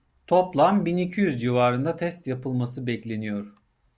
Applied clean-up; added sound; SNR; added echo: none; none; none; none.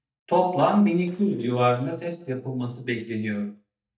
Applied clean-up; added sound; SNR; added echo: neural mask model DeepFilterNet 3.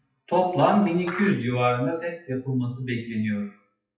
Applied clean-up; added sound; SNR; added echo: classical method WPE with log-MMSE.